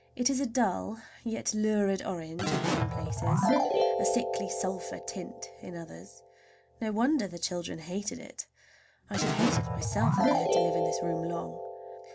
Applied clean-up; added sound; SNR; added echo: none; Keyboard (musical); -1 dB; none.